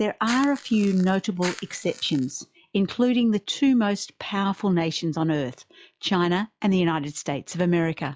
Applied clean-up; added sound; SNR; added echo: classical method log-MMSE.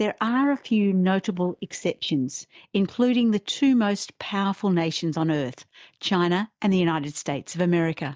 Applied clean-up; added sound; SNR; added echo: neural mask model DeepFilterNet 3.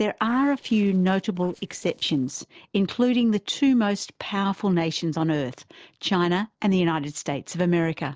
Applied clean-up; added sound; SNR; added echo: neural separator model SepFormer DNS4.